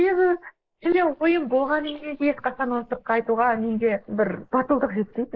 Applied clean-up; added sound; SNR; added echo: neural mask model Resemble Enhance denoiser.